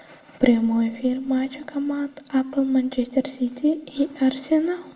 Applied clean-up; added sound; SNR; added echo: none; none; none; reverberation time 0.7 s.